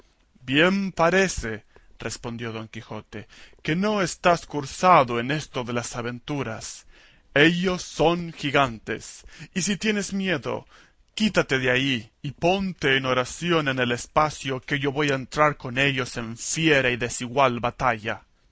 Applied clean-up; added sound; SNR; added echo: none; none; none; none.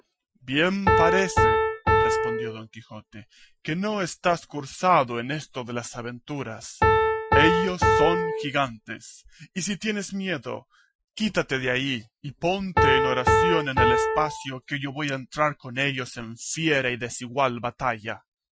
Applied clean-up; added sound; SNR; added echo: classical method Wiener filter.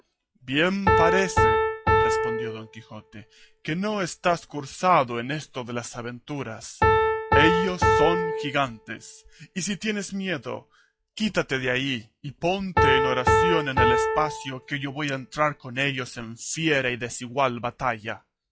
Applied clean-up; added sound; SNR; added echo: classical method log-MMSE.